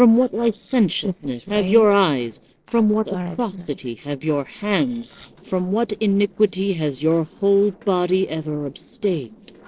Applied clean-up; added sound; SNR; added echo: neural separator model SepFormer DNS4.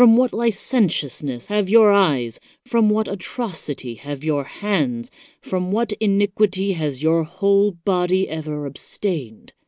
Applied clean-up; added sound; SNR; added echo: none; none; none; none.